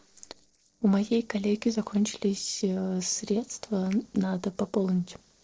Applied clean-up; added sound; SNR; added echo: neural separator model SepFormer DNS4.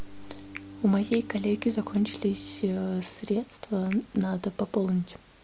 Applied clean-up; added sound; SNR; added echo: none; Finger snapping + Bowed string instrument; 17 dB; none.